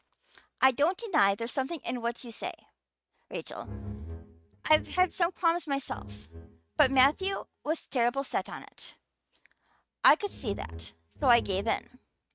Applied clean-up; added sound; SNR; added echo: neural mask model RNNoise.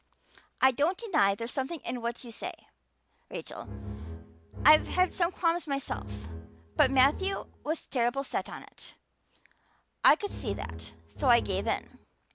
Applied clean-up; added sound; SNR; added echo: none; Bowed string instrument; 8 dB; none.